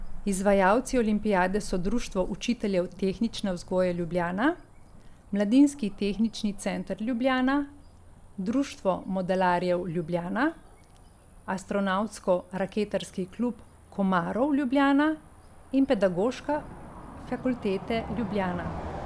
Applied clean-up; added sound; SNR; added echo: none; Cricket / Motor vehicle (road); 14 dB; none.